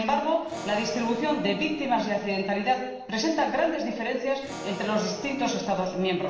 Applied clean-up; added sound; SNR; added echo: none; Electric guitar / Acoustic guitar; 16 dB; reverberation time 1.1 s.